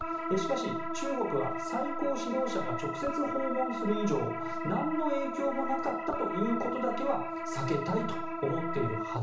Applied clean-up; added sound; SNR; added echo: none; Organ; 2 dB; reverberation time 0.8 s.